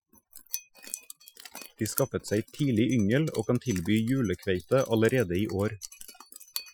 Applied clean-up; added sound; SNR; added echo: classical method Wiener filter.